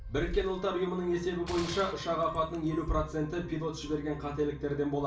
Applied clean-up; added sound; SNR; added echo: none; Gunshot, gunfire; 15 dB; reverberation time 0.3 s.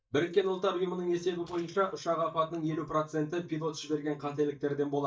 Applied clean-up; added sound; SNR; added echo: neural mask model DeepFilterNet 3.